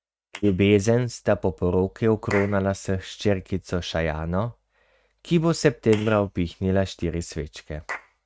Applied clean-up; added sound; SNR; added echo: neural mask model RNNoise.